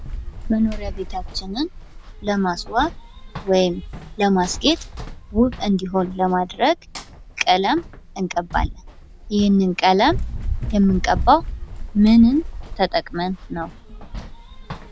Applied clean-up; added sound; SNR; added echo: none; Run; 10 dB; none.